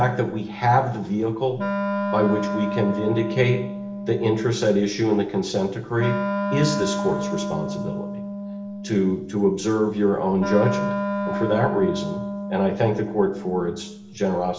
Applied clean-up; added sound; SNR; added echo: none; Wind instrument, woodwind instrument; 5 dB; reverberation time 1.0 s.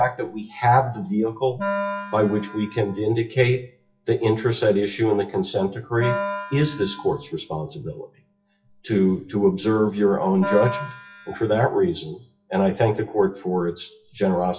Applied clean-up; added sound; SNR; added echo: classical method WPE with log-MMSE.